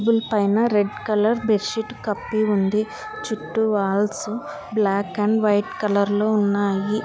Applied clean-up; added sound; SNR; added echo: none; none; none; none.